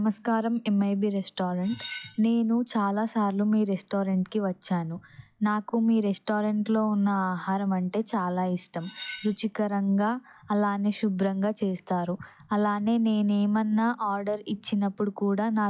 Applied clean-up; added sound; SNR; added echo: classical method log-MMSE.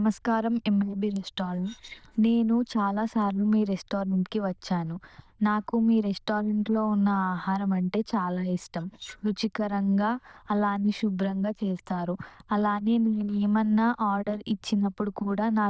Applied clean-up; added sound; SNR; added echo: neural diffusion model UNIVERSE++.